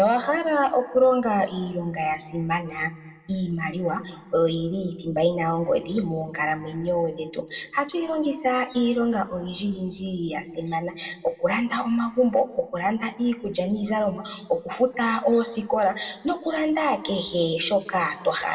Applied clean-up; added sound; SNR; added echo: none; none; none; reverberation time 1.1 s.